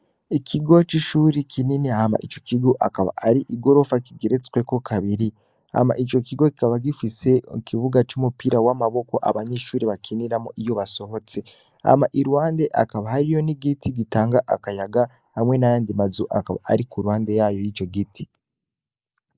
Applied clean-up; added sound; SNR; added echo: neural mask model Resemble Enhance denoiser.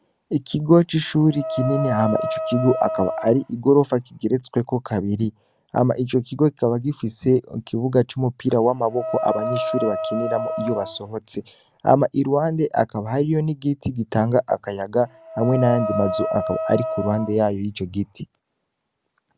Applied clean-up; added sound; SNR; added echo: none; Wind instrument, woodwind instrument; 6 dB; none.